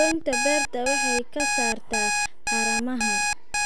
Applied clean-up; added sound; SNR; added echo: none; Alarm; -4 dB; none.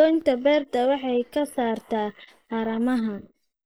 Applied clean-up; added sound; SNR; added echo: neural mask model Resemble Enhance denoiser.